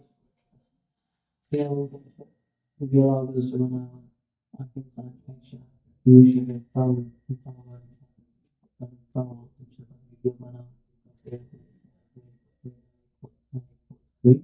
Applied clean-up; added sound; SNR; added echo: neural mask model DeepFilterNet 3.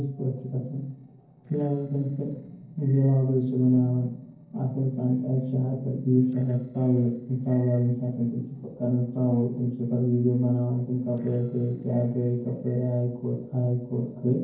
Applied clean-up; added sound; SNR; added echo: neural separator model SepFormer DNS4.